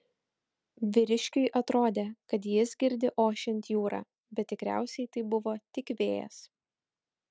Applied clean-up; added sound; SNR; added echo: none; none; none; none.